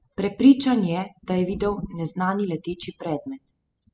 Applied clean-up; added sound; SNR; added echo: classical method spectral subtraction.